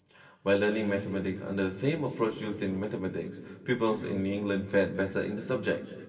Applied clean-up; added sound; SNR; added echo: none; none; none; reverberation time 2.4 s.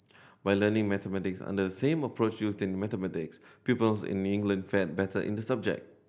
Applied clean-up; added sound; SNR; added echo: none; none; none; none.